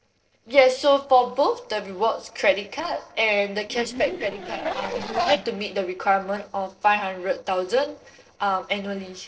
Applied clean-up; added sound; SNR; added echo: neural separator model SepFormer DNS4.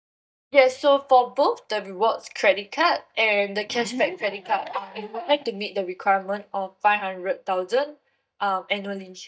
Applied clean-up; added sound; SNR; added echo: neural mask model DeepFilterNet 3.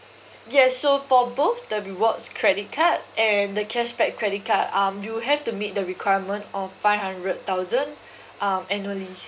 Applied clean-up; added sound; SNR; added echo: none; none; none; none.